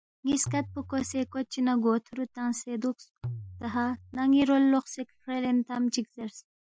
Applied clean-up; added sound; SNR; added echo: classical method Wiener filter.